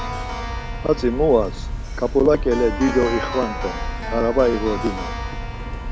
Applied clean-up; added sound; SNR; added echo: none; Keyboard (musical); 5 dB; none.